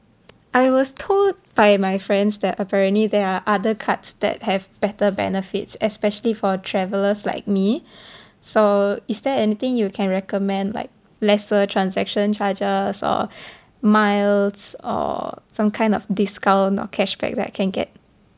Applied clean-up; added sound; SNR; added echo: none; none; none; none.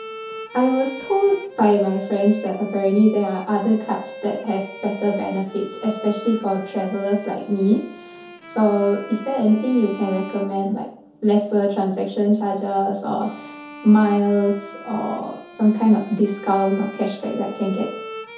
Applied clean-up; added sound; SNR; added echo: none; Bowed string instrument; 17 dB; reverberation time 0.5 s.